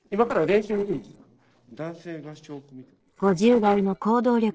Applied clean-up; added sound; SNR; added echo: neural separator model SepFormer DNS4.